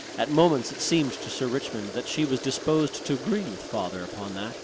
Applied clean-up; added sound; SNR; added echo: none; Toilet flush; 10 dB; none.